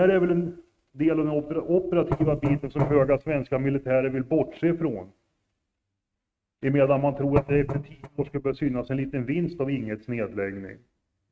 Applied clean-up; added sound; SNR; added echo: neural mask model RNNoise.